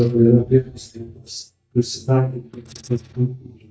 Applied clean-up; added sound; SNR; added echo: neural mask model DeepFilterNet 3.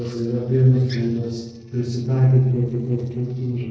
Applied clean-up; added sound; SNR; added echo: neural separator model SepFormer DNS4.